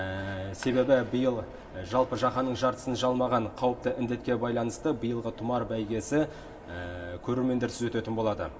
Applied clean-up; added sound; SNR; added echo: none; none; none; reverberation time 1.0 s.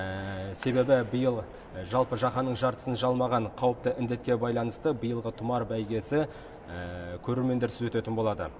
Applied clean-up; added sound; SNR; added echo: none; none; none; none.